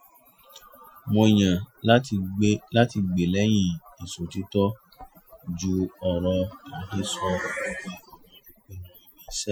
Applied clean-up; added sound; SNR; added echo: classical method Wiener filter.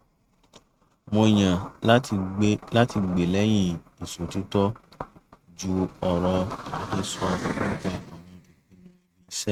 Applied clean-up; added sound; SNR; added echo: neural mask model RNNoise.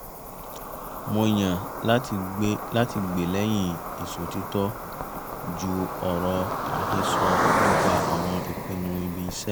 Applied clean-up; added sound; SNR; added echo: none; Cricket; 1 dB; none.